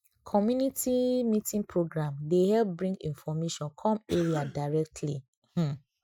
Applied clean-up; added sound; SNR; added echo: classical method Wiener filter.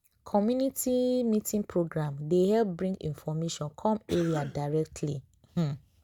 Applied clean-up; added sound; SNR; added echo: none; Cough; 15 dB; none.